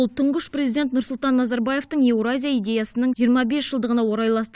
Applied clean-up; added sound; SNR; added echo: none; none; none; none.